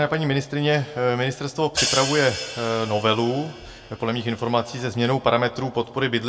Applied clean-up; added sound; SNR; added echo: none; Hi-hat; 8 dB; reverberation time 2.4 s.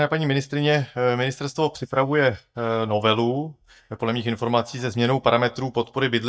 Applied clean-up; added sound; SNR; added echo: neural mask model DeepFilterNet 3.